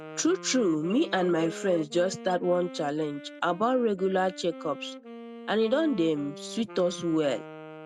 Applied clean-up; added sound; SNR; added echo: none; Wind instrument, woodwind instrument; 15 dB; none.